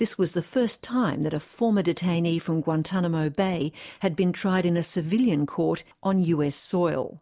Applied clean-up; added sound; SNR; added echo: none; none; none; none.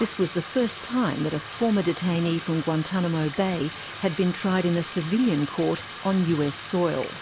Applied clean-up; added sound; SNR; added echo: none; Bathtub (filling or washing); 13 dB; none.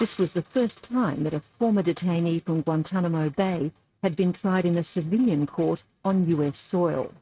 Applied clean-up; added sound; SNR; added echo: neural mask model RNNoise.